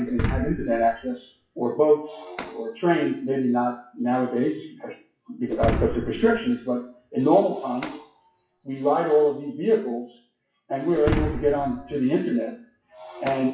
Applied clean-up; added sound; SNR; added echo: classical method WPE with log-MMSE.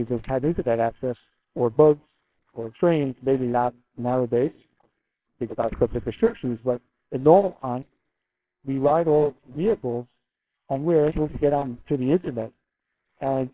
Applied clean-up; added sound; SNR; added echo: neural separator model SepFormer WHAMR!.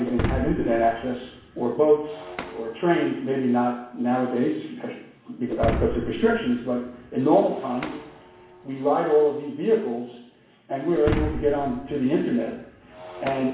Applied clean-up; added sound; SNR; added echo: none; Shatter; 10 dB; reverberation time 0.7 s.